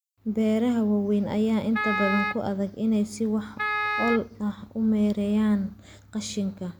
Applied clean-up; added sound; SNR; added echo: none; Wind instrument, woodwind instrument; 4 dB; none.